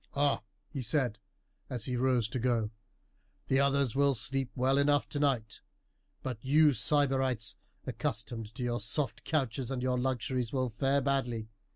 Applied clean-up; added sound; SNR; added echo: none; none; none; none.